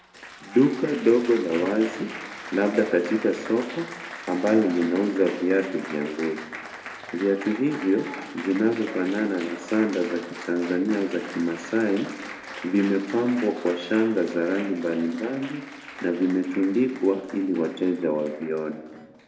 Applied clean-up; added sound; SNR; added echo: none; Applause; 14 dB; reverberation time 0.6 s.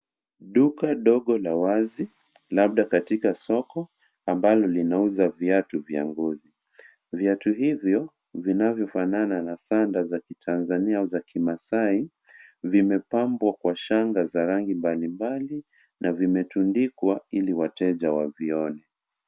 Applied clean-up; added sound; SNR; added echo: none; none; none; none.